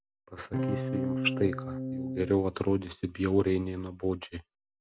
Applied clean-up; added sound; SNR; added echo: none; Electric guitar / Strum; 1 dB; none.